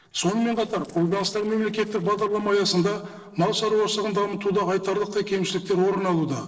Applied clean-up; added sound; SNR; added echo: neural separator model SepFormer DNS4.